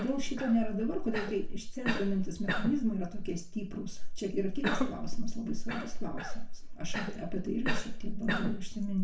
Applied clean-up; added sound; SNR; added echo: none; Cough; 10 dB; reverberation time 0.3 s.